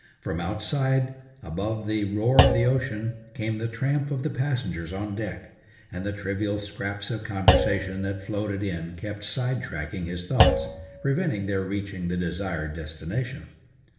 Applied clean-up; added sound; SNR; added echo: none; Thump, thud; 0 dB; reverberation time 0.9 s.